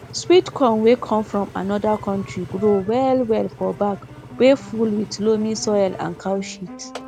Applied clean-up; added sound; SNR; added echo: none; Engine; 17 dB; none.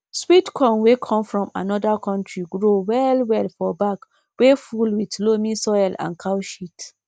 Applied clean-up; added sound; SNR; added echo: none; none; none; none.